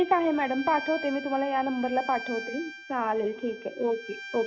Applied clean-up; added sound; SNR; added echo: none; Bowed string instrument; 13 dB; none.